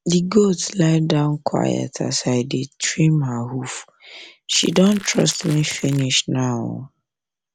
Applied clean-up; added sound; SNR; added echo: none; Crackle; 19 dB; none.